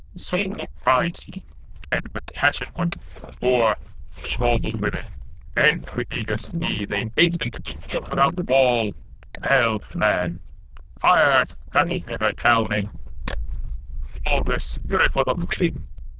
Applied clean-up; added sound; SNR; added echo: neural diffusion model UNIVERSE++.